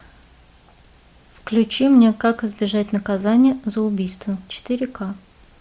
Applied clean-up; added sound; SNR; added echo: none; none; none; none.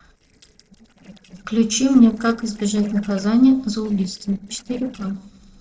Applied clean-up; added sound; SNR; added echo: neural separator model SepFormer DNS4.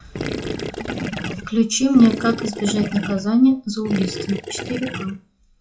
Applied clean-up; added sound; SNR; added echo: classical method WPE with log-MMSE.